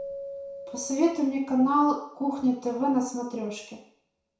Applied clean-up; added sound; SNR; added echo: none; Keyboard (musical); 17 dB; reverberation time 0.6 s.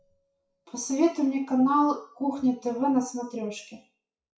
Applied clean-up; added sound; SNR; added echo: classical method WPE with log-MMSE.